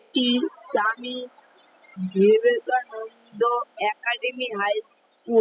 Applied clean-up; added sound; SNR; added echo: classical method spectral subtraction.